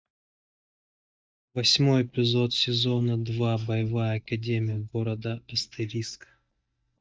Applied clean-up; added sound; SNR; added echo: neural mask model DeepFilterNet 3.